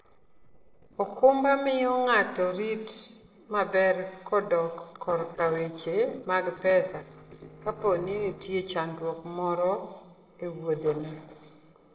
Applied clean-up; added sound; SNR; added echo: neural separator model SepFormer DNS4.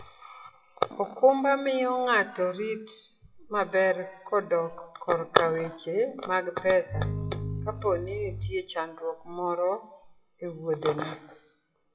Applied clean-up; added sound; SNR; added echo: classical method WPE with log-MMSE.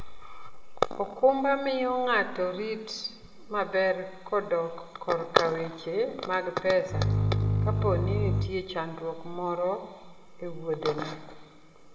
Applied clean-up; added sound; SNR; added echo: none; Bowed string instrument; -3 dB; reverberation time 1.7 s.